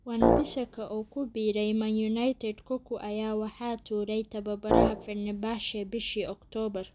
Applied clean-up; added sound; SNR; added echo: none; Brass instrument; -4 dB; none.